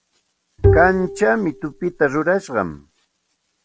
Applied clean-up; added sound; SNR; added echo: none; Bowed string instrument; 0 dB; none.